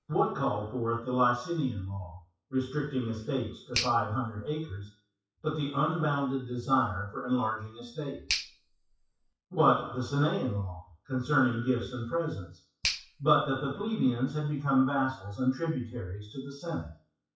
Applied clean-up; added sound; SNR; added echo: classical method WPE with log-MMSE.